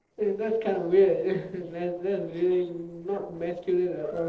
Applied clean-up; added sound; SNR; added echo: neural separator model SepFormer DNS4.